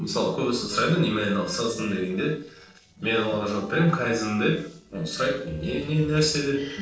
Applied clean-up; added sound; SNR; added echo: neural separator model SepFormer DNS4.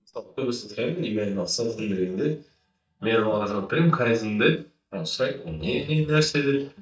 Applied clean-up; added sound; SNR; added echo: neural mask model DeepFilterNet 3.